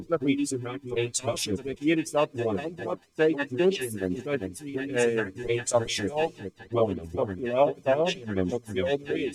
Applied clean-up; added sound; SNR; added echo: neural mask model DeepFilterNet 3.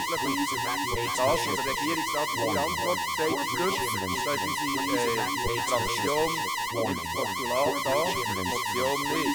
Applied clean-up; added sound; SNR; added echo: none; Alarm; -3 dB; none.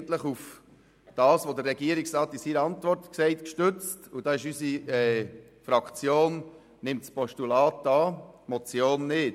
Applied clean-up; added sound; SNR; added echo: none; none; none; none.